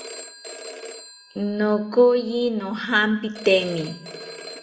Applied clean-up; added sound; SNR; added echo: none; Telephone; 16 dB; reverberation time 0.9 s.